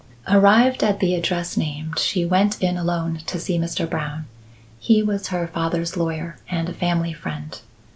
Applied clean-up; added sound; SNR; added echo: none; none; none; none.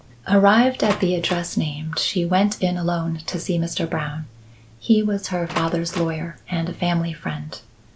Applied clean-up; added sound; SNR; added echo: none; Door; 15 dB; none.